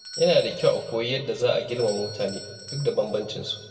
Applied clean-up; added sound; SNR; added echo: none; Doorbell; 16 dB; reverberation time 1.3 s.